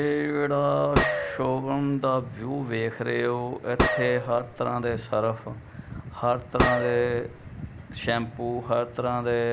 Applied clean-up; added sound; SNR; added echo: none; Gunshot, gunfire; 2 dB; none.